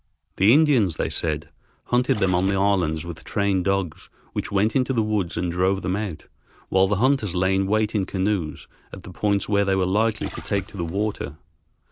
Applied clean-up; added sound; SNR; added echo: none; Splash, splatter; 15 dB; none.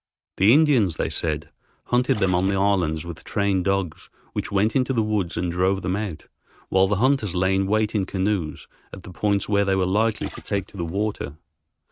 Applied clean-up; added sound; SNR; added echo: neural mask model RNNoise.